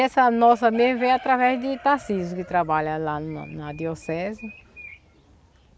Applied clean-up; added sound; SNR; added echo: none; none; none; none.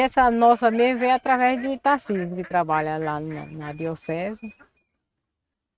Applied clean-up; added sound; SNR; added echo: neural mask model RNNoise.